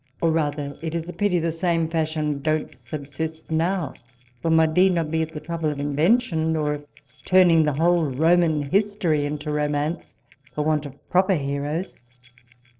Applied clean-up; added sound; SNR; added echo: neural separator model SepFormer DNS4.